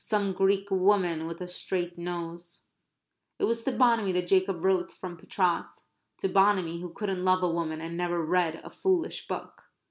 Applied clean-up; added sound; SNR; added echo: none; none; none; none.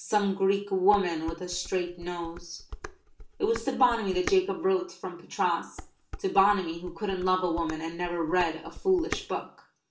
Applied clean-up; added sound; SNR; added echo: none; Dishes, pots, and pans; 14 dB; reverberation time 0.3 s.